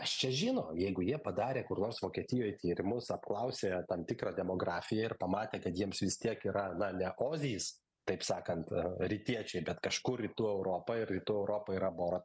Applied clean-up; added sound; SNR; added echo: none; none; none; none.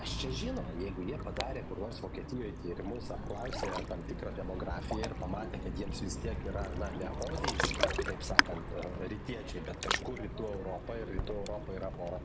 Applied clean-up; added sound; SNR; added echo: none; Ocean; -3 dB; none.